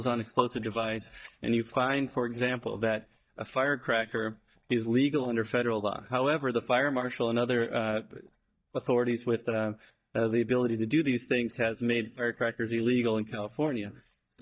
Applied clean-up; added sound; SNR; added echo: neural mask model DeepFilterNet 3.